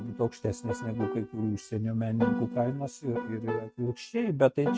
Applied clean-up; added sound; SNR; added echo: neural mask model RNNoise.